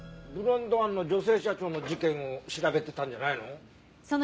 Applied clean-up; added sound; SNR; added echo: none; none; none; none.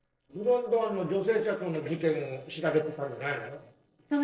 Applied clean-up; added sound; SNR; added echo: neural separator model SepFormer DNS4.